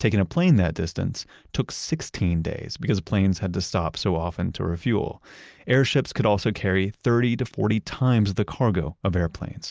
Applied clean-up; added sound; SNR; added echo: none; none; none; none.